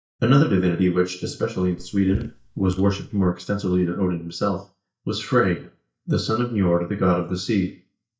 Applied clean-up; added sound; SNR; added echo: neural mask model DeepFilterNet 3.